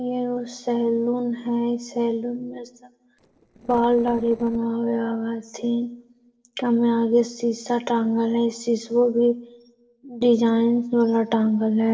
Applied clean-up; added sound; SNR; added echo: neural separator model SepFormer DNS4.